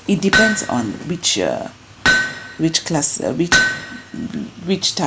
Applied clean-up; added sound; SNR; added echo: none; Hammer; 1 dB; none.